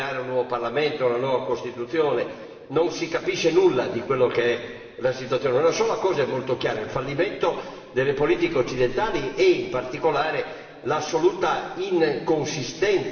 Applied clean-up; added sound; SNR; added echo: none; none; none; reverberation time 2.2 s.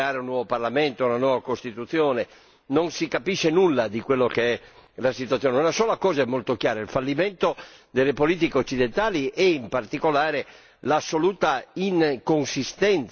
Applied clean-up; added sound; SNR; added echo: none; none; none; none.